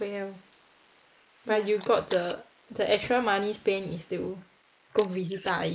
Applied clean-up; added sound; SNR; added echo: neural mask model Resemble Enhance denoiser.